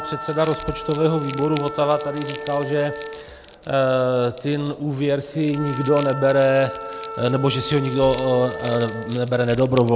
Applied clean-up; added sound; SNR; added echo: none; Crumpling, crinkling + Wind instrument, woodwind instrument; 11 dB; none.